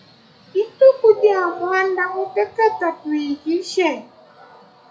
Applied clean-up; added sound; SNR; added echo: classical method WPE with log-MMSE.